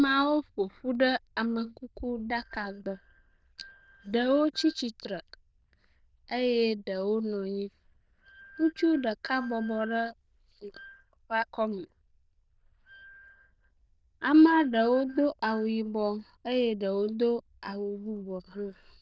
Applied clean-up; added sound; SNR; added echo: neural diffusion model UNIVERSE++.